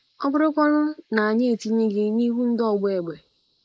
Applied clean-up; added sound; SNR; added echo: neural mask model Resemble Enhance denoiser.